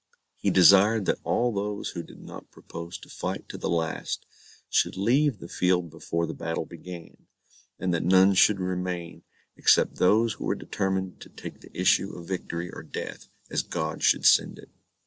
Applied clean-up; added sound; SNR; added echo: none; none; none; none.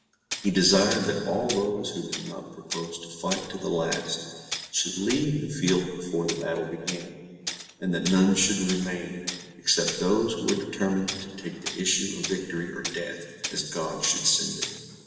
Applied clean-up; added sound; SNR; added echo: none; Tools; 11 dB; reverberation time 1.6 s.